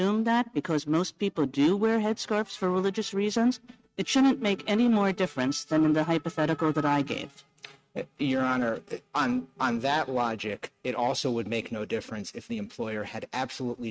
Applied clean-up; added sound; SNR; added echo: neural mask model RNNoise.